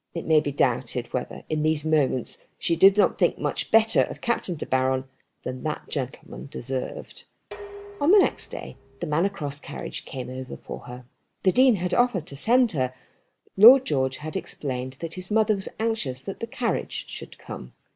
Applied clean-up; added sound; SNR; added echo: none; Dishes, pots, and pans; 19 dB; none.